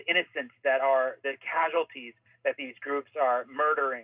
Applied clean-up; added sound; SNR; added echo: none; none; none; reverberation time 0.2 s.